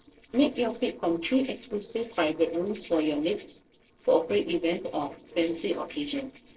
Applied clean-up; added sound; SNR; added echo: neural separator model SepFormer DNS4.